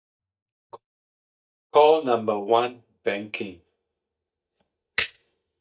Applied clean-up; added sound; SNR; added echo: neural mask model DeepFilterNet 3.